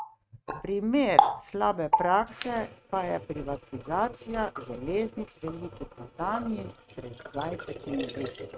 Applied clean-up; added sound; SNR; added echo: neural mask model RNNoise.